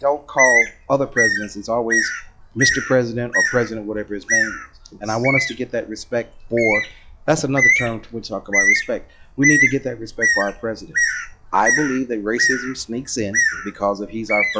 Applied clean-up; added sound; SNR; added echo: classical method log-MMSE.